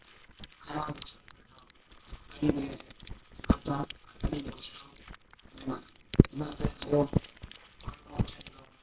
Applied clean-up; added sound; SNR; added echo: neural separator model SepFormer WHAMR!.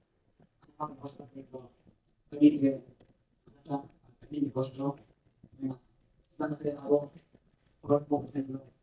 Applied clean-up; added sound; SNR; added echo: neural mask model DeepFilterNet 3.